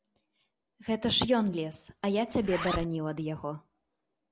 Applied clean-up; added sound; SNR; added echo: none; Zipper (clothing); 10 dB; none.